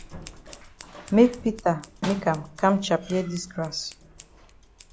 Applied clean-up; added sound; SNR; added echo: none; Scissors; 15 dB; none.